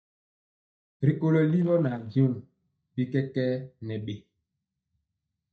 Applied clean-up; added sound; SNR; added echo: neural mask model DeepFilterNet 3.